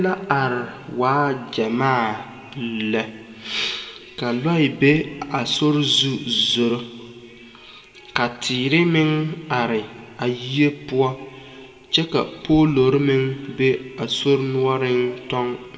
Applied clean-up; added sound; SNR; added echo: none; none; none; reverberation time 1.6 s.